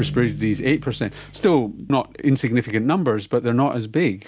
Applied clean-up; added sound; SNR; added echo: none; Bowed string instrument; 16 dB; none.